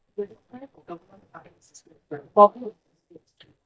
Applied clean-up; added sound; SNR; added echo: neural mask model DeepFilterNet 3.